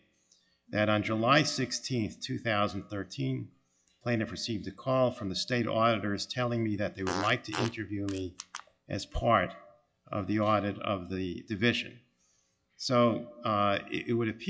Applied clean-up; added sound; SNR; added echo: classical method log-MMSE.